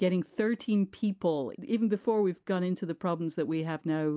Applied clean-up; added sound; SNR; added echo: none; none; none; none.